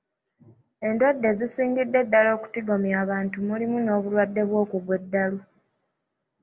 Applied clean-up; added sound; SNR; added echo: none; none; none; none.